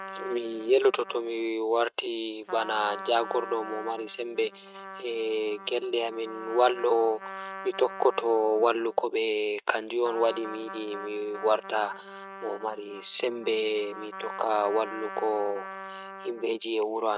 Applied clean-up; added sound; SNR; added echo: neural mask model RNNoise.